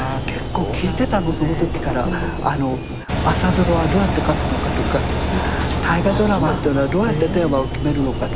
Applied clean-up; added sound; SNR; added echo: none; Engine; 1 dB; none.